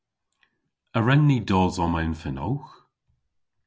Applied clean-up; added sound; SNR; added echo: none; none; none; none.